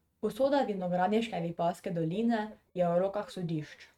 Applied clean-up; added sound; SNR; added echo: neural mask model RNNoise.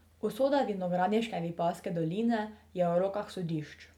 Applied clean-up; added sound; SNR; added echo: none; none; none; none.